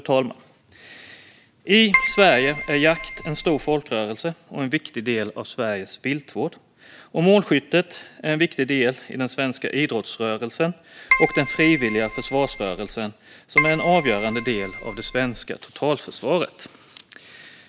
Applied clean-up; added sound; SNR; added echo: none; Keyboard (musical); 3 dB; none.